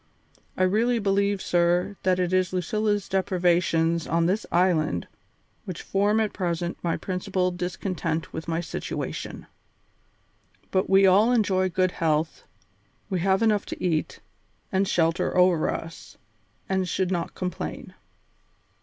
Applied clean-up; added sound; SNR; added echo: none; none; none; none.